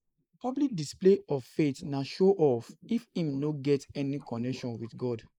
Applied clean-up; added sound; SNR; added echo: neural mask model Resemble Enhance denoiser.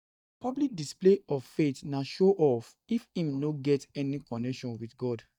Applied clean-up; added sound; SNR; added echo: neural mask model DeepFilterNet 3.